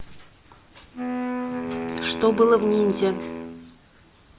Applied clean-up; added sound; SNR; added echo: none; Wind instrument, woodwind instrument; 6 dB; none.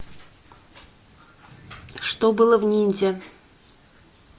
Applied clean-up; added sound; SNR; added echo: none; none; none; none.